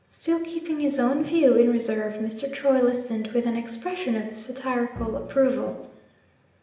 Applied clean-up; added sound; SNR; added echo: none; Bowed string instrument; 17 dB; reverberation time 0.8 s.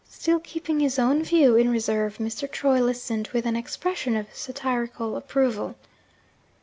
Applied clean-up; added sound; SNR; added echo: none; none; none; none.